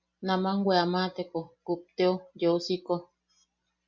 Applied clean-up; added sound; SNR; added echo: none; none; none; none.